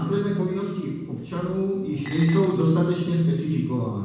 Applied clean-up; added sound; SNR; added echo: none; Dishes, pots, and pans; 16 dB; reverberation time 1.1 s.